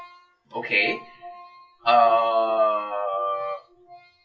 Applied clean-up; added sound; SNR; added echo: classical method WPE with log-MMSE.